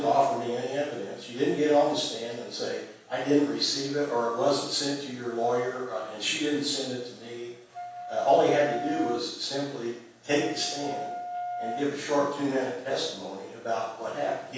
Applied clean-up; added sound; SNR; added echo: none; Wind instrument, woodwind instrument; 8 dB; reverberation time 0.7 s.